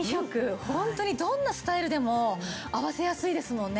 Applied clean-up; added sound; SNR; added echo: none; none; none; none.